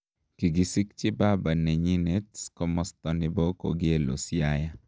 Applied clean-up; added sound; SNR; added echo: none; none; none; none.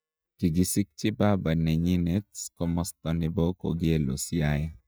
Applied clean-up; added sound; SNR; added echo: neural mask model DeepFilterNet 3.